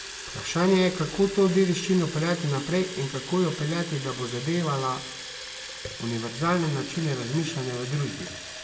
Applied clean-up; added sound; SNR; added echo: none; Fill (with liquid) / Water tap, faucet; 11 dB; reverberation time 0.7 s.